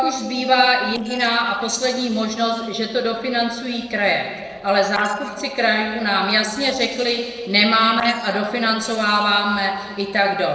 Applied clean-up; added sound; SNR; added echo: neural separator model SepFormer DNS4.